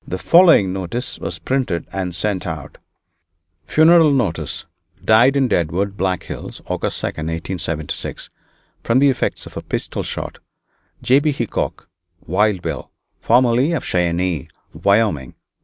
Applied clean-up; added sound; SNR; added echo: none; none; none; none.